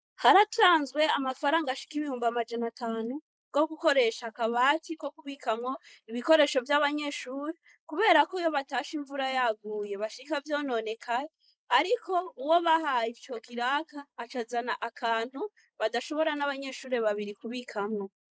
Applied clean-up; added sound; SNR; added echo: neural mask model Resemble Enhance denoiser.